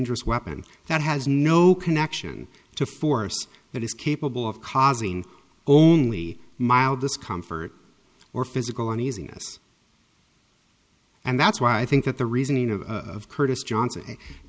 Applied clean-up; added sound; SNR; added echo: none; none; none; none.